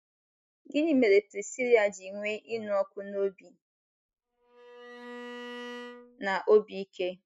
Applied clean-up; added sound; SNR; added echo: neural mask model RNNoise.